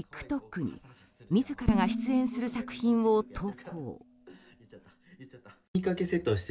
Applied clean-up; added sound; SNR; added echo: none; Dishes, pots, and pans; 5 dB; none.